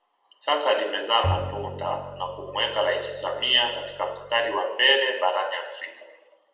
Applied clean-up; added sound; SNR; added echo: none; Bowed string instrument; 10 dB; reverberation time 1.0 s.